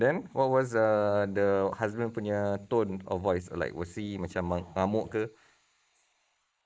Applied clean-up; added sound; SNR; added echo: neural mask model Resemble Enhance denoiser.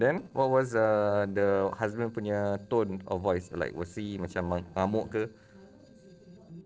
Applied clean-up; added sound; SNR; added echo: neural separator model SepFormer DNS4.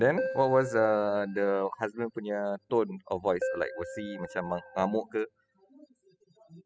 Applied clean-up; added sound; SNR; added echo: classical method spectral subtraction.